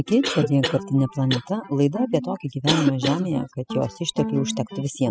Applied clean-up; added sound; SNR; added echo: classical method spectral subtraction.